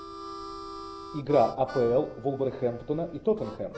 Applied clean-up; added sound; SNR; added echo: none; Harmonica; 13 dB; none.